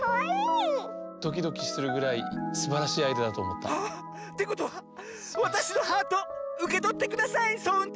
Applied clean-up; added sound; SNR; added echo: none; none; none; none.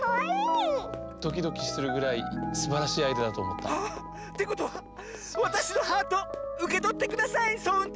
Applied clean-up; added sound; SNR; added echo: none; Run + Engine starting; 16 dB; none.